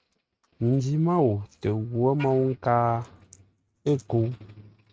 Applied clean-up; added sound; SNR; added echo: neural mask model RNNoise.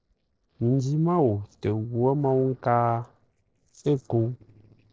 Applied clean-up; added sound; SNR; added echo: neural separator model SepFormer DNS4.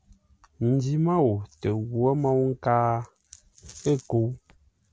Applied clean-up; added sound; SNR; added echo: none; none; none; none.